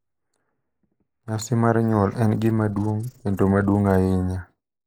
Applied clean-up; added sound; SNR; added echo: neural mask model Resemble Enhance denoiser.